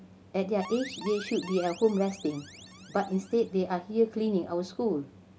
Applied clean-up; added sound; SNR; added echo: none; Alarm; 16 dB; none.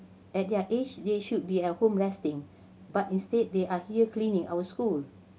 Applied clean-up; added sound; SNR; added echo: none; none; none; none.